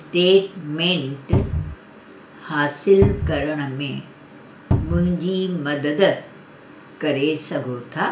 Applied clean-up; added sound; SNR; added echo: none; Cupboard open or close; -1 dB; reverberation time 0.4 s.